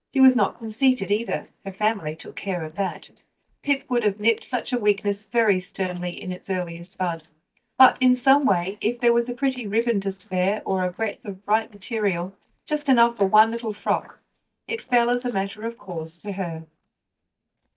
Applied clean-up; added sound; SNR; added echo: neural mask model DeepFilterNet 3.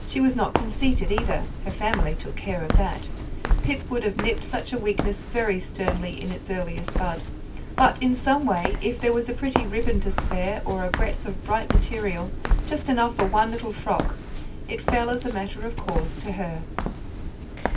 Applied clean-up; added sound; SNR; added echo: none; Walk, footsteps; -1 dB; reverberation time 0.1 s.